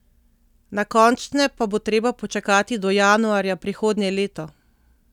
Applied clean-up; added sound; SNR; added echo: none; none; none; none.